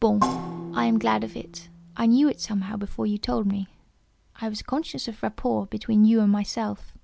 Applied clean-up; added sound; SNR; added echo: none; Percussion; 9 dB; none.